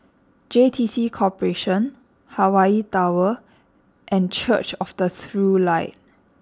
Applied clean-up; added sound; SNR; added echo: none; none; none; none.